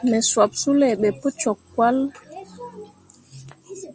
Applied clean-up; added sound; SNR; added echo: none; none; none; none.